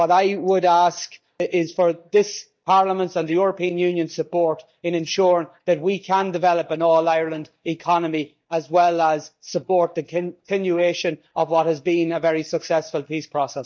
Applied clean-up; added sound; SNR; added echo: neural mask model DeepFilterNet 3.